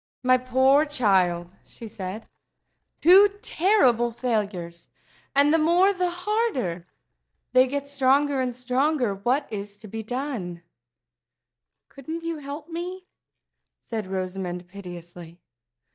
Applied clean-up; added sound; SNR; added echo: neural mask model DeepFilterNet 3.